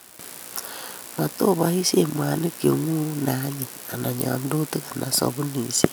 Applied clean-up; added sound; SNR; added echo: none; none; none; none.